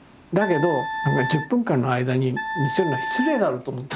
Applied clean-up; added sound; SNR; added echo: none; Wind instrument, woodwind instrument; 7 dB; none.